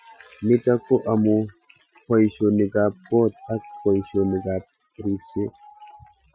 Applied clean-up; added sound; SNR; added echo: classical method Wiener filter.